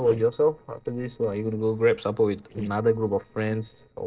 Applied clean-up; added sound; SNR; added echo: neural separator model SepFormer DNS4.